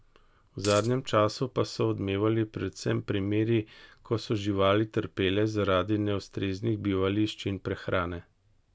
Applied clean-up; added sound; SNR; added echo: none; Coin (dropping); 11 dB; none.